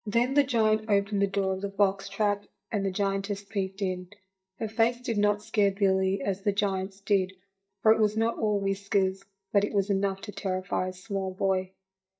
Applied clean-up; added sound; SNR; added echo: neural mask model DeepFilterNet 3.